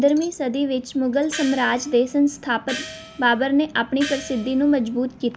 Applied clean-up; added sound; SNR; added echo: none; Gong; 15 dB; none.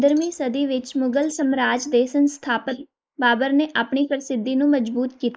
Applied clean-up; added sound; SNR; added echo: neural mask model Resemble Enhance denoiser.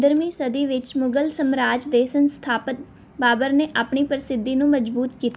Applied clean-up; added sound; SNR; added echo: none; none; none; none.